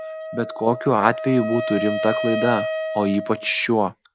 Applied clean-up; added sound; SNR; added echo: none; Wind instrument, woodwind instrument; 6 dB; none.